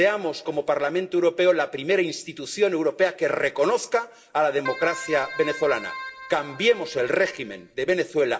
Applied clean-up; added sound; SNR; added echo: none; Keyboard (musical); 12 dB; reverberation time 0.2 s.